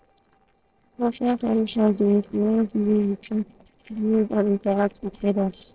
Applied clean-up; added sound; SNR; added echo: neural separator model SepFormer DNS4.